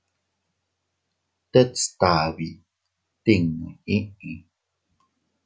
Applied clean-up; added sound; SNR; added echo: none; none; none; none.